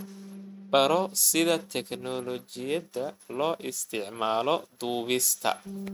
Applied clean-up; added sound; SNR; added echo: neural mask model RNNoise.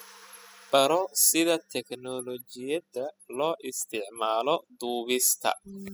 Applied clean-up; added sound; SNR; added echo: classical method spectral subtraction.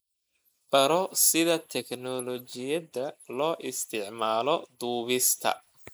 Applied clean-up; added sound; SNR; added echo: neural mask model Resemble Enhance denoiser.